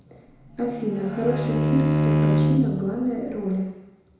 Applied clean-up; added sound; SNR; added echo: none; Bowed string instrument; -3 dB; reverberation time 1.0 s.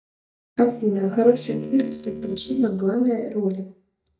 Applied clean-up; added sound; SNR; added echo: neural mask model DeepFilterNet 3.